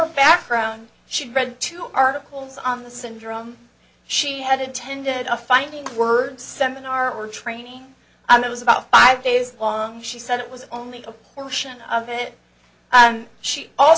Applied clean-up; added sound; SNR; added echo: none; none; none; none.